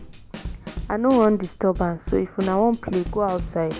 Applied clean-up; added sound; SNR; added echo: none; Snare drum / Drum kit; 12 dB; none.